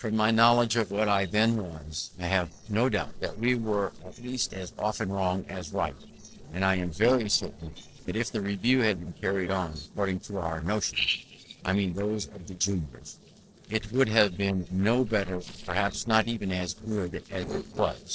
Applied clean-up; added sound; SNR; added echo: neural separator model SepFormer DNS4.